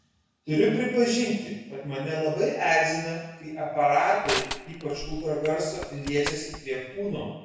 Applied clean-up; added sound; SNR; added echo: none; Crushing; 10 dB; reverberation time 1.1 s.